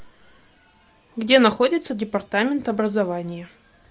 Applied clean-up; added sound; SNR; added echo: none; none; none; none.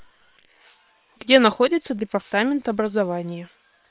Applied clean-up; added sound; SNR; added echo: neural separator model SepFormer WHAM!.